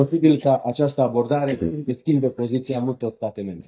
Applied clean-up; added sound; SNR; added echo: neural mask model DeepFilterNet 3.